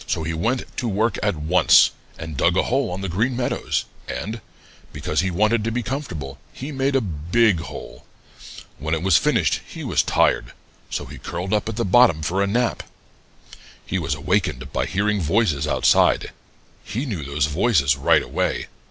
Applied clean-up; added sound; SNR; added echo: none; none; none; none.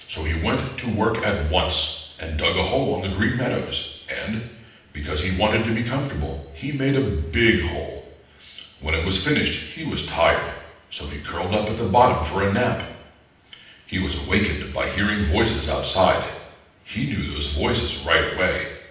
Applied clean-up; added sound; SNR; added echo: none; none; none; reverberation time 0.9 s.